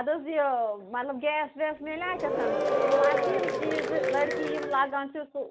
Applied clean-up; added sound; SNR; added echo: none; Applause / Crowd / Cheering; -2 dB; none.